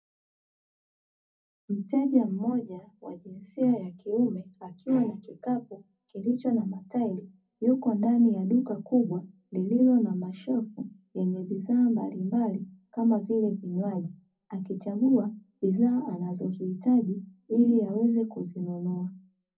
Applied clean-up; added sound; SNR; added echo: none; none; none; reverberation time 0.4 s.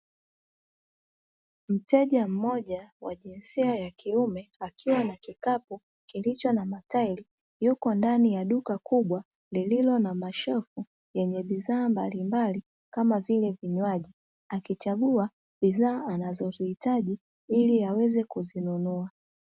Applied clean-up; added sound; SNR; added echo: none; none; none; none.